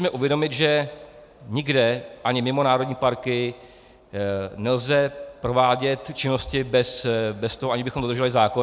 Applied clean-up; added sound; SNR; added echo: none; none; none; none.